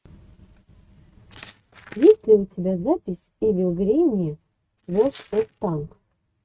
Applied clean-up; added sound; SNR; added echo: neural mask model RNNoise.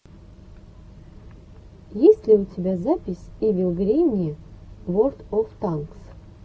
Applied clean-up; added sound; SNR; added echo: none; none; none; none.